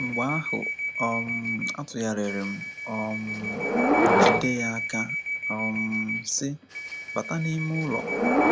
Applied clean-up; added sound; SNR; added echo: none; Subway, metro, underground / Door; -4 dB; none.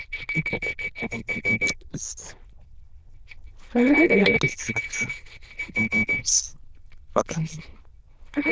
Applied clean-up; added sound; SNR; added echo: neural diffusion model UNIVERSE++.